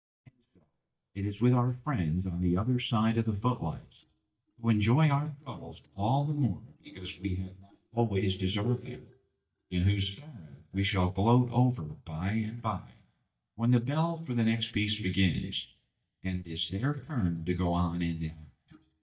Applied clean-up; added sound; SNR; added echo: neural mask model DeepFilterNet 3.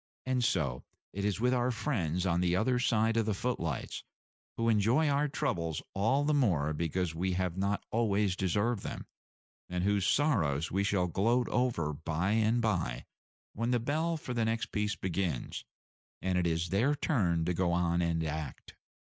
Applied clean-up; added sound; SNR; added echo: none; none; none; none.